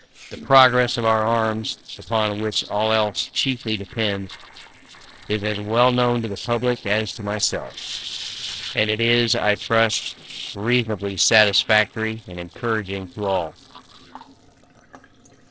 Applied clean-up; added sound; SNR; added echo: neural separator model SepFormer DNS4.